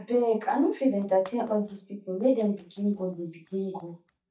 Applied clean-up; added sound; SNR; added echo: neural mask model DeepFilterNet 3.